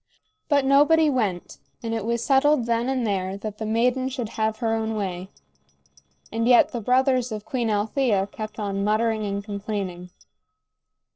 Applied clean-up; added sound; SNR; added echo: neural separator model SepFormer DNS4.